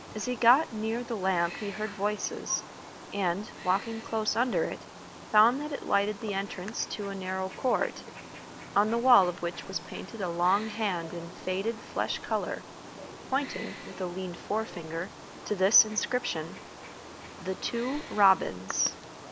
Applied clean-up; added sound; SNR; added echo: none; Wild animals; 14 dB; none.